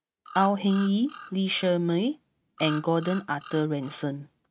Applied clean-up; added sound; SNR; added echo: neural mask model RNNoise.